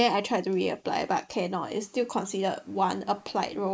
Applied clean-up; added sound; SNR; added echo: neural mask model Resemble Enhance denoiser.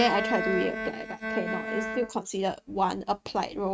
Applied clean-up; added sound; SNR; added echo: neural mask model RNNoise.